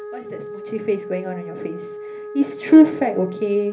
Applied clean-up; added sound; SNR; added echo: none; Wind instrument, woodwind instrument; 13 dB; reverberation time 0.3 s.